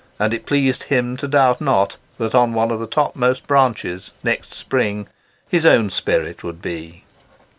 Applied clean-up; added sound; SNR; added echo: none; none; none; none.